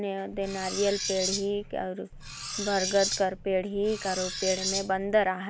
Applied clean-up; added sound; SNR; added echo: none; Cutlery, silverware; 6 dB; none.